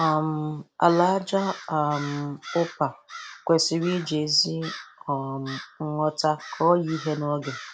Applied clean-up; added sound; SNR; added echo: none; Crow; 17 dB; none.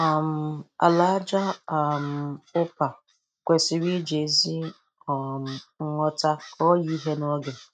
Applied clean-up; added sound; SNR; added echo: neural mask model RNNoise.